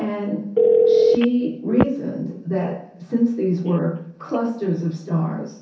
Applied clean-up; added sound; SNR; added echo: none; Telephone; 1 dB; reverberation time 0.6 s.